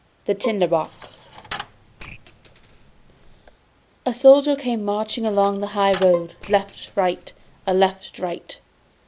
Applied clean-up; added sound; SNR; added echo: none; Bowed string instrument + Coin (dropping); 15 dB; none.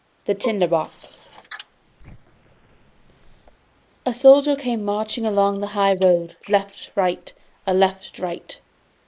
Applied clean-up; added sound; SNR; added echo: neural mask model Resemble Enhance denoiser.